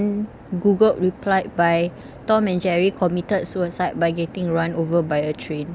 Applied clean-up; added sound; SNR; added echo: none; none; none; none.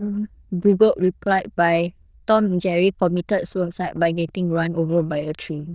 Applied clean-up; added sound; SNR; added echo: neural diffusion model UNIVERSE++.